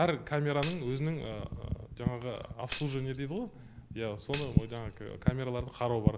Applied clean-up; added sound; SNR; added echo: none; Tambourine; -4 dB; none.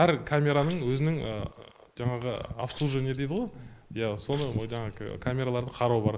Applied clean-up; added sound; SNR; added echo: neural mask model Resemble Enhance denoiser.